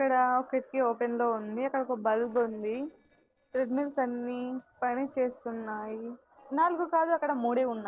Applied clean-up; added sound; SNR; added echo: neural separator model SepFormer DNS4.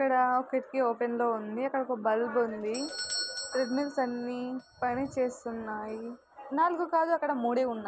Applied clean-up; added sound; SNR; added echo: none; Doorbell; 14 dB; none.